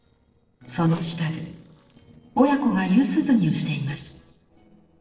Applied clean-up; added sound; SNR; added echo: neural separator model SepFormer DNS4.